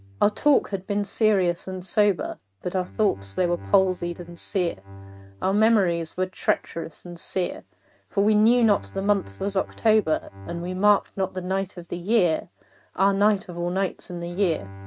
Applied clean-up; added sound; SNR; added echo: neural mask model RNNoise.